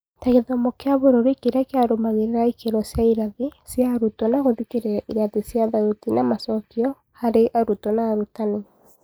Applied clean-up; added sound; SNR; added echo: neural mask model Resemble Enhance denoiser.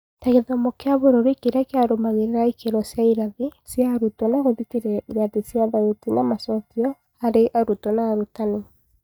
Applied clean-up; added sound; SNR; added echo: neural mask model DeepFilterNet 3.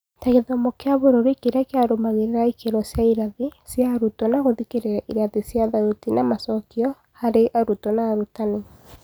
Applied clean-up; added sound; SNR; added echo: none; none; none; none.